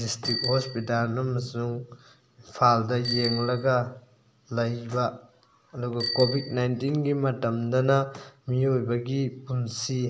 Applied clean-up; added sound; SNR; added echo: none; Bicycle bell; 11 dB; none.